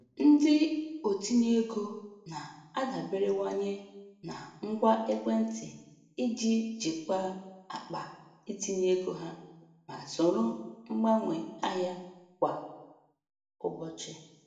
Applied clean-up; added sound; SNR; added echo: none; none; none; reverberation time 0.8 s.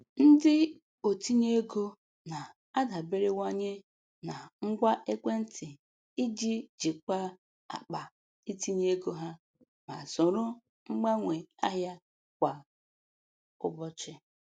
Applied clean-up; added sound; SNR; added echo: none; none; none; none.